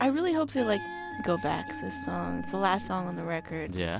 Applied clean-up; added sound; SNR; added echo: none; Wind instrument, woodwind instrument; 13 dB; none.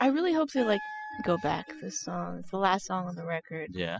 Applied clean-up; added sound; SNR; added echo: classical method spectral subtraction.